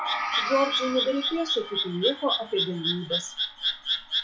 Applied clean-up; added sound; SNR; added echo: classical method log-MMSE.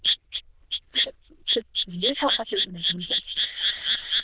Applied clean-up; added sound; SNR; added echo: neural diffusion model UNIVERSE++.